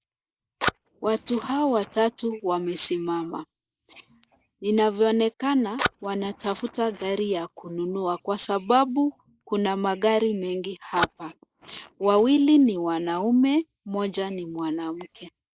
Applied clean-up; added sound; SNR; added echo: neural mask model Resemble Enhance denoiser.